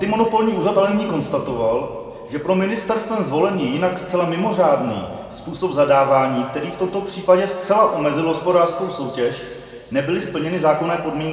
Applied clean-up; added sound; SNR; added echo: none; none; none; reverberation time 1.7 s.